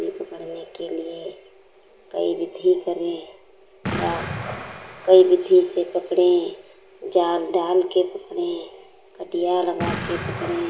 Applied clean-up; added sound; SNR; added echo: none; Explosion; 13 dB; reverberation time 0.5 s.